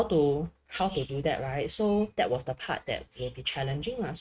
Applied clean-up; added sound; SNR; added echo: neural mask model RNNoise.